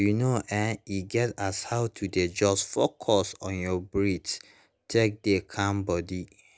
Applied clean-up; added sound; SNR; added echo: none; none; none; none.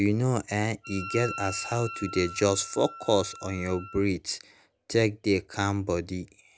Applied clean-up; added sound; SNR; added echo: none; Wind instrument, woodwind instrument; 13 dB; none.